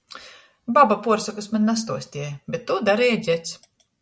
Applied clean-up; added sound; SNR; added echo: none; none; none; none.